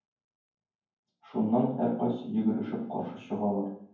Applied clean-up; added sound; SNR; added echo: none; none; none; reverberation time 0.9 s.